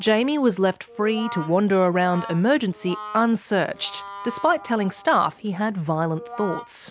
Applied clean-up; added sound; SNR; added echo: none; Brass instrument; 16 dB; none.